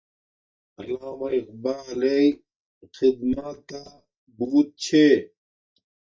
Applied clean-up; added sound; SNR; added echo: neural mask model DeepFilterNet 3.